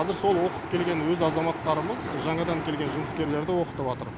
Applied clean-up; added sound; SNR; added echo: none; none; none; none.